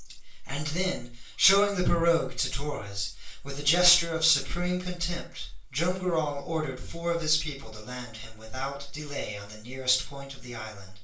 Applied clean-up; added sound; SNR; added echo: none; none; none; reverberation time 0.3 s.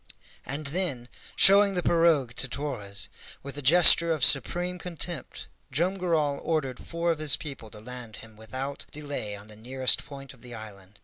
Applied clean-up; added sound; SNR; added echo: none; none; none; none.